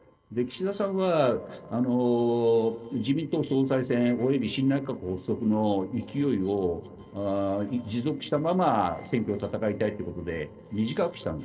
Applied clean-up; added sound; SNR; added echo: neural separator model SepFormer DNS4.